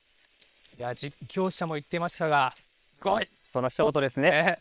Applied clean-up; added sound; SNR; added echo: neural separator model SepFormer WHAM!.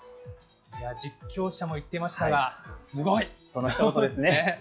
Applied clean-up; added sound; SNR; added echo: classical method log-MMSE.